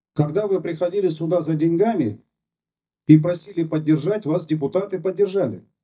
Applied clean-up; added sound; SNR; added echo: neural mask model DeepFilterNet 3.